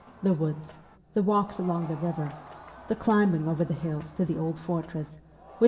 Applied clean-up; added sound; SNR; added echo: none; Crowd; 20 dB; reverberation time 1.4 s.